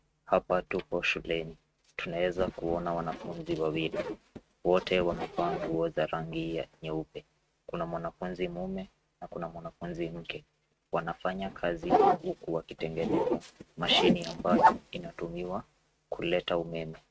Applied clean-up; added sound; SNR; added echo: neural mask model RNNoise.